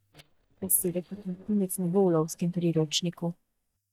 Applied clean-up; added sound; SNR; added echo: neural mask model DeepFilterNet 3.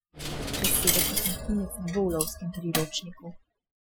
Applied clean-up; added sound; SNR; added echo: classical method Wiener filter.